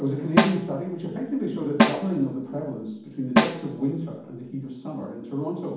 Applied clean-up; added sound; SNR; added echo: none; Snare drum; -2 dB; reverberation time 1.2 s.